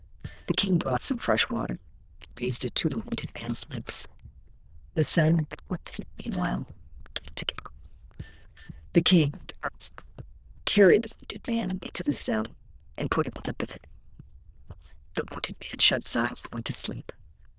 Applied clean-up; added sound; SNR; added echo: neural diffusion model UNIVERSE++.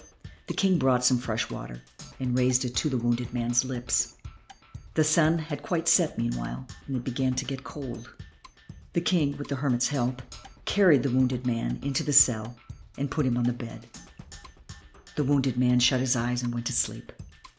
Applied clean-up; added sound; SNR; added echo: none; Percussion; 18 dB; none.